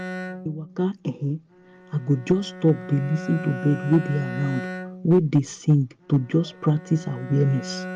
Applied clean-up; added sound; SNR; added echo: none; Bowed string instrument; 12 dB; none.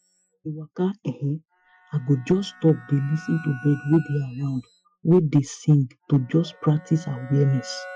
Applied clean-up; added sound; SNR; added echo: classical method Wiener filter.